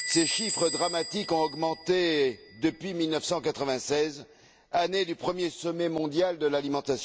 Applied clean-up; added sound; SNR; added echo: none; Door / Bell; 10 dB; none.